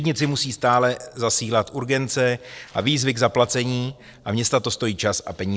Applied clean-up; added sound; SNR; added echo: neural separator model SepFormer DNS4.